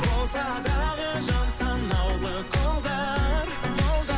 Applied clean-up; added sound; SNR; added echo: none; Cricket; 13 dB; none.